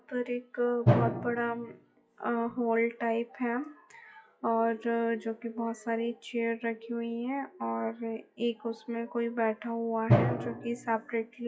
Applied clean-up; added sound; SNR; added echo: classical method WPE with log-MMSE.